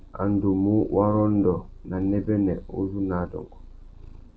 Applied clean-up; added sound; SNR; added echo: none; Purr; 18 dB; none.